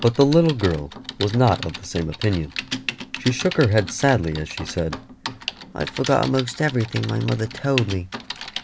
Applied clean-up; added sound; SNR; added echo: none; Typing; 11 dB; none.